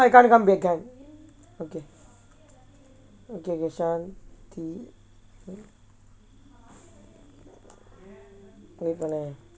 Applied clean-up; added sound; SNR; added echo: none; none; none; none.